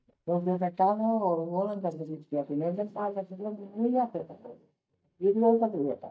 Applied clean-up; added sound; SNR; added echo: neural mask model DeepFilterNet 3.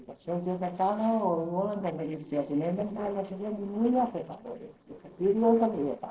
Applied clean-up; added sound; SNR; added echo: neural separator model SepFormer DNS4.